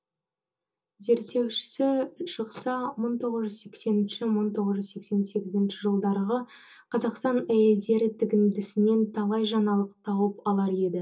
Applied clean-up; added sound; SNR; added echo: none; none; none; reverberation time 0.2 s.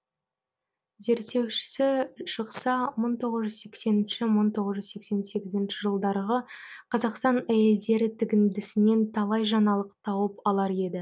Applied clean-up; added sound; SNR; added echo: none; none; none; none.